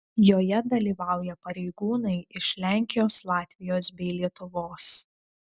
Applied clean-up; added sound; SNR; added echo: none; none; none; none.